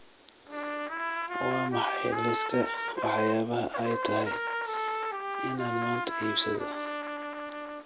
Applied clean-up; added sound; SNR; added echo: none; Trumpet; 1 dB; none.